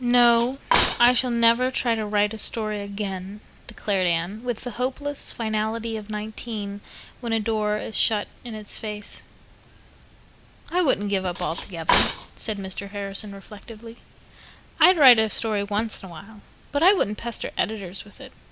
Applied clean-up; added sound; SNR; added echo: none; Cutlery, silverware; 1 dB; none.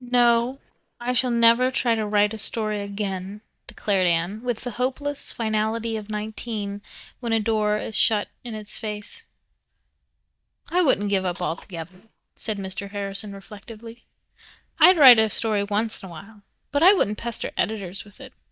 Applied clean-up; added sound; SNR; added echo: neural mask model DeepFilterNet 3.